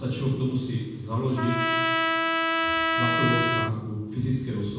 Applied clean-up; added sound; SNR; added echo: none; Trumpet; -1 dB; reverberation time 1.1 s.